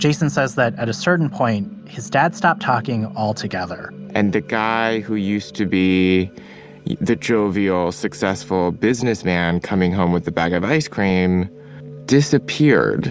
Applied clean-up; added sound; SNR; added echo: none; none; none; none.